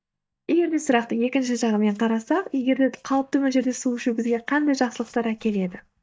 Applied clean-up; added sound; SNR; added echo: neural mask model DeepFilterNet 3.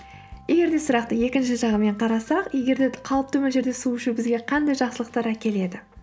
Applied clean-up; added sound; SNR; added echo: none; none; none; none.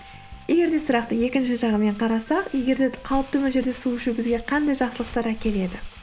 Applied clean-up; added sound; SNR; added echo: none; Crumpling, crinkling; 16 dB; none.